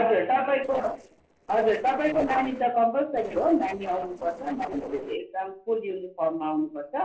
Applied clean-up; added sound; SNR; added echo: neural separator model SepFormer DNS4.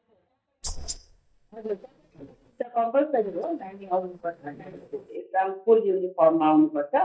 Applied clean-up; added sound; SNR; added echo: neural mask model DeepFilterNet 3.